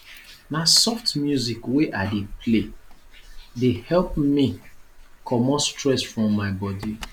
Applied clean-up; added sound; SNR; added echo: none; Keys jangling; 18 dB; none.